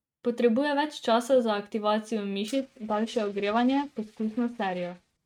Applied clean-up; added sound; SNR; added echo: neural mask model RNNoise.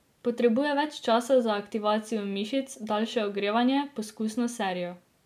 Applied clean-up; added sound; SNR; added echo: none; none; none; none.